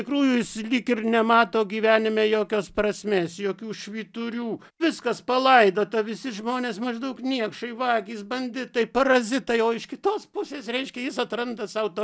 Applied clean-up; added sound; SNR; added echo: none; none; none; none.